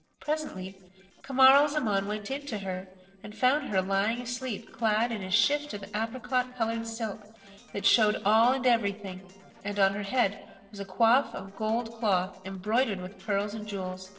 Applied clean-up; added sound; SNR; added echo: neural separator model SepFormer DNS4.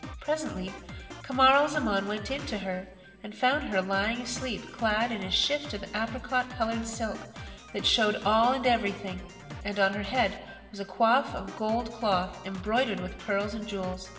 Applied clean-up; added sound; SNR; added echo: none; Drum kit; 14 dB; reverberation time 1.9 s.